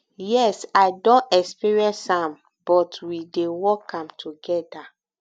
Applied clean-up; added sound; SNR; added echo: none; none; none; none.